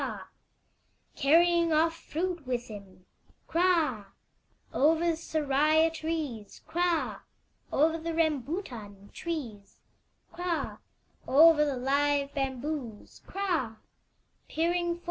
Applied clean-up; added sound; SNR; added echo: none; none; none; none.